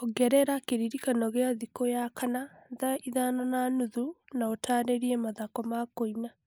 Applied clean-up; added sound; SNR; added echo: neural mask model Resemble Enhance denoiser.